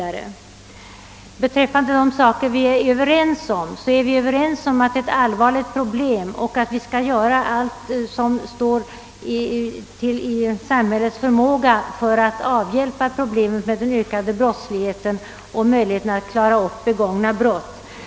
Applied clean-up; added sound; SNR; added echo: none; none; none; none.